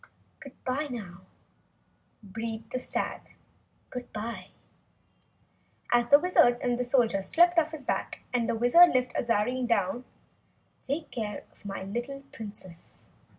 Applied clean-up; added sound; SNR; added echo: none; none; none; none.